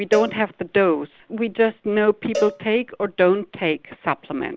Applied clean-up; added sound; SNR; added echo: none; Cowbell; 13 dB; none.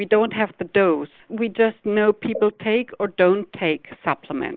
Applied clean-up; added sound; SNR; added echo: neural mask model Resemble Enhance denoiser.